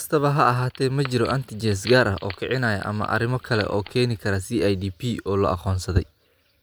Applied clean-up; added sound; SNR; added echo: none; Wood; 18 dB; none.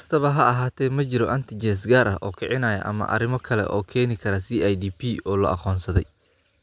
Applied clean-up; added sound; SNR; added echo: none; none; none; none.